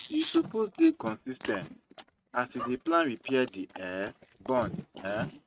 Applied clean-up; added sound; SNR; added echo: neural mask model RNNoise.